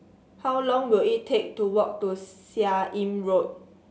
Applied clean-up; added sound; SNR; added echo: none; none; none; none.